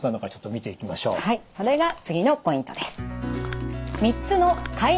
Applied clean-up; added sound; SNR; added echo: none; Walk, footsteps; 16 dB; none.